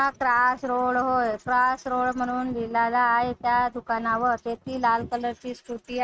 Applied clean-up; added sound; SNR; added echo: neural mask model RNNoise.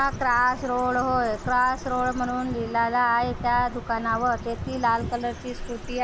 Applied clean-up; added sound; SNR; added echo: none; Bird; 15 dB; none.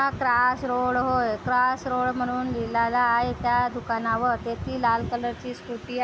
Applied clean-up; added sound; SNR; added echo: none; none; none; none.